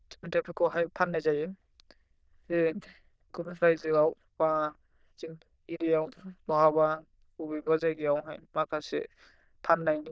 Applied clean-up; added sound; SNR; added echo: neural diffusion model UNIVERSE++.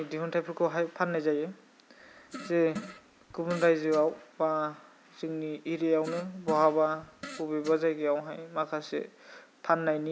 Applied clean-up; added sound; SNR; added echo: none; Fart; 15 dB; none.